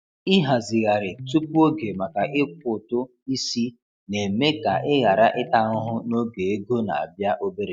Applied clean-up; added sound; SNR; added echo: none; Electric guitar; 17 dB; none.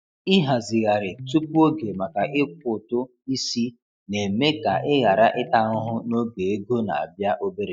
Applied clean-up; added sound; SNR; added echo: neural mask model DeepFilterNet 3.